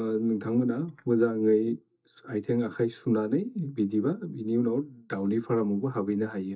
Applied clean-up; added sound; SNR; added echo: neural mask model DeepFilterNet 3.